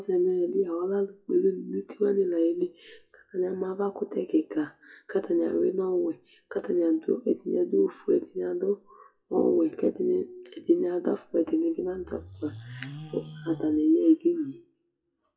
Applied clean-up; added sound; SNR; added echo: classical method WPE with log-MMSE.